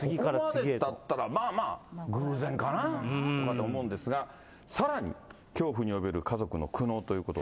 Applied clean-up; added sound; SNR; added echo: none; none; none; none.